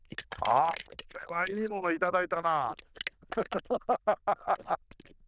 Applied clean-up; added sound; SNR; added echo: neural diffusion model UNIVERSE++.